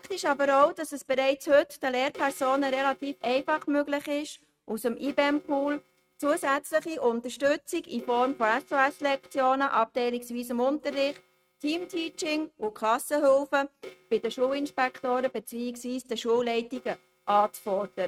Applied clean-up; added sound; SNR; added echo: neural mask model RNNoise.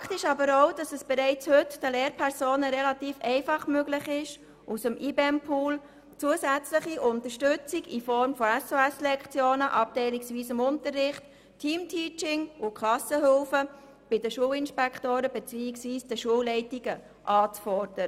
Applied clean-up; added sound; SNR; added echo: none; none; none; none.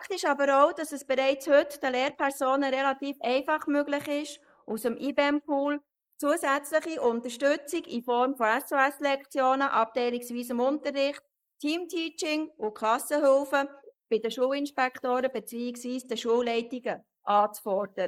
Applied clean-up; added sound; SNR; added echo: neural mask model Resemble Enhance denoiser.